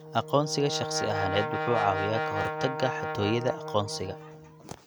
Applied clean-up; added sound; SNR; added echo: none; Brass instrument; 3 dB; none.